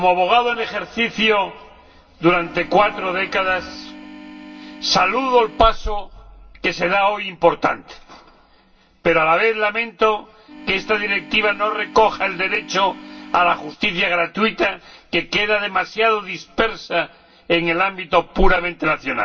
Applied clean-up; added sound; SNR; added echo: none; Organ; 18 dB; reverberation time 0.2 s.